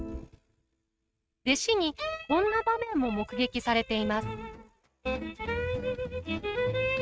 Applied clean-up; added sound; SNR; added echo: neural mask model RNNoise.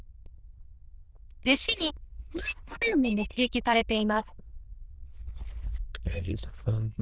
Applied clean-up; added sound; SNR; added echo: neural diffusion model UNIVERSE++.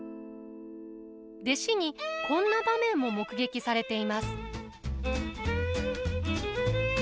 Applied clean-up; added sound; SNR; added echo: none; none; none; none.